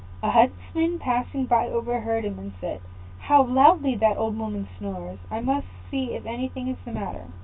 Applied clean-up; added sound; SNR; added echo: none; none; none; none.